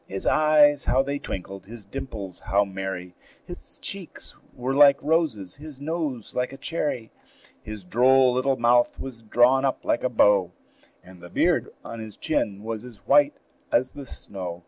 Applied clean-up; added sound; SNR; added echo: none; none; none; none.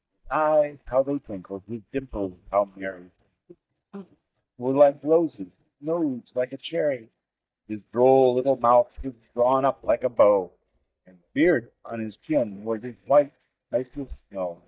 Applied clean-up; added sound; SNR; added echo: neural mask model DeepFilterNet 3.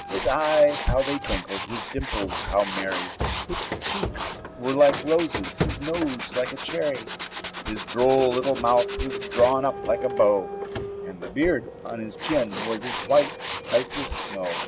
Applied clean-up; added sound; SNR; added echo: none; Tools + Printer; 7 dB; none.